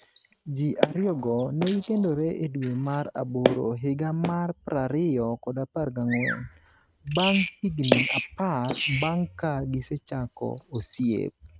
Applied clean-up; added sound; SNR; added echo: neural mask model RNNoise.